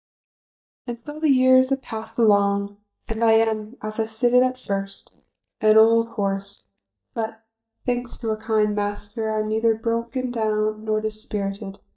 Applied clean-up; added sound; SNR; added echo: neural mask model DeepFilterNet 3.